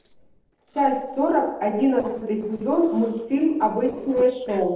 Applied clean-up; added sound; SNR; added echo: neural separator model SepFormer DNS4.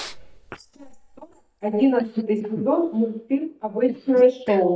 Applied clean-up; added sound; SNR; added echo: neural mask model DeepFilterNet 3.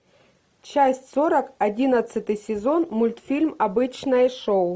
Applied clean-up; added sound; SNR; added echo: none; none; none; none.